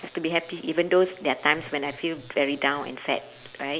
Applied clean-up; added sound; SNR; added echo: none; none; none; none.